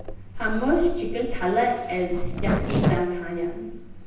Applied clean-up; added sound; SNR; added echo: none; Zipper (clothing); 2 dB; reverberation time 0.9 s.